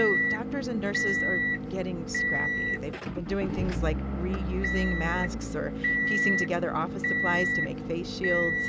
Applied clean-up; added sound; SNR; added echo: none; Motor vehicle (road) / Engine; -3 dB; none.